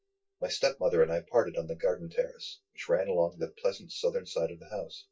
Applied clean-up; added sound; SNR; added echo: neural mask model DeepFilterNet 3.